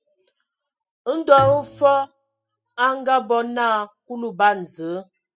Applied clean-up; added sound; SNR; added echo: classical method spectral subtraction.